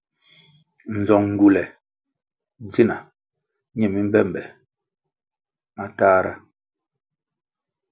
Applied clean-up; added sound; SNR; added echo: none; none; none; none.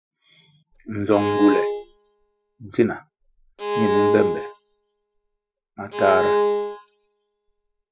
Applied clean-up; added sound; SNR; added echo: classical method spectral subtraction.